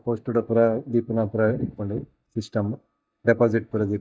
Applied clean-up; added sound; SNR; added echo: neural mask model DeepFilterNet 3.